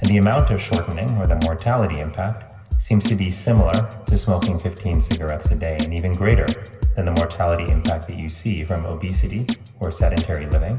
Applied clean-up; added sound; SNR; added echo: none; Drum kit; 2 dB; reverberation time 1.4 s.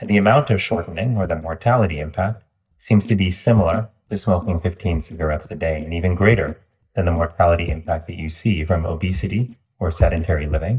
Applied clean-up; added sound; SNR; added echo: neural mask model DeepFilterNet 3.